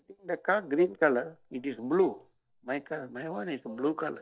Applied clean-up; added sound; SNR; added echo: neural mask model DeepFilterNet 3.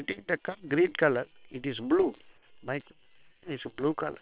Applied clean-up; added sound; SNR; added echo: neural separator model SepFormer WHAM!.